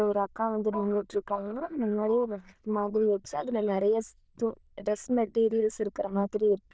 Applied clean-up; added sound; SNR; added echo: neural diffusion model UNIVERSE++.